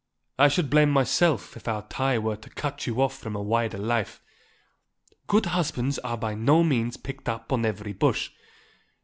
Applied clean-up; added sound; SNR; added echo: none; none; none; none.